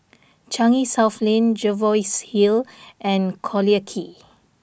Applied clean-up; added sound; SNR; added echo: none; none; none; none.